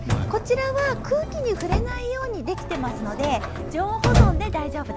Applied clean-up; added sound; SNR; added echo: none; Drawer open or close; -1 dB; none.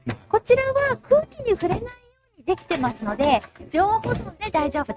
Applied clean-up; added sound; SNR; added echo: neural mask model RNNoise.